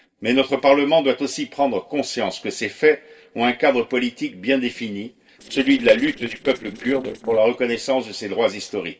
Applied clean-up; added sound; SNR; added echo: neural separator model SepFormer DNS4.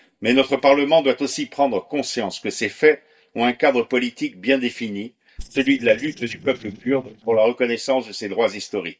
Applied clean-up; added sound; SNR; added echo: neural mask model DeepFilterNet 3.